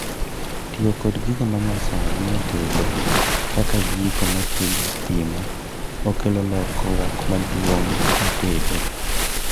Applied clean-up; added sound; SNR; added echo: none; Waves, surf; -3 dB; none.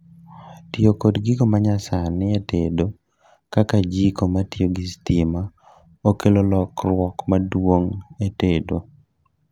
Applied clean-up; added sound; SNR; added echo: none; none; none; none.